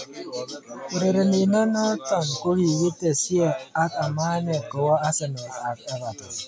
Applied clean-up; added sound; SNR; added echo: none; none; none; none.